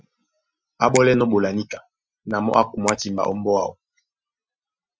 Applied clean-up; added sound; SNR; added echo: classical method Wiener filter.